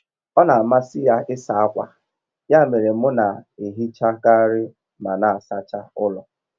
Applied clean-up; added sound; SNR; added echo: none; none; none; none.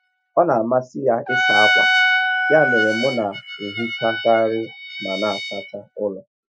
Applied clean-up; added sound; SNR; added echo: classical method Wiener filter.